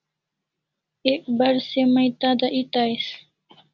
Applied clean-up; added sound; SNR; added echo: none; none; none; none.